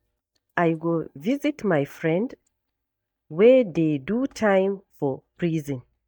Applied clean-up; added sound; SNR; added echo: neural mask model DeepFilterNet 3.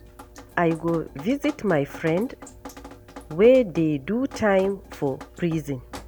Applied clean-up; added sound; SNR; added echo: none; Drip; 18 dB; none.